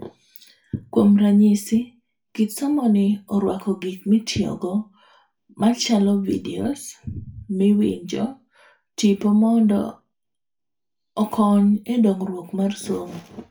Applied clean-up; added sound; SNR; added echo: none; none; none; reverberation time 0.2 s.